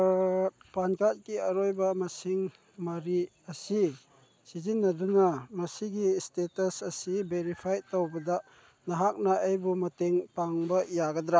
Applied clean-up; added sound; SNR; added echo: none; none; none; none.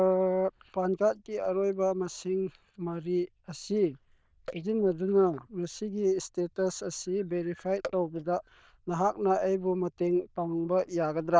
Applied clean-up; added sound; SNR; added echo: neural diffusion model UNIVERSE++.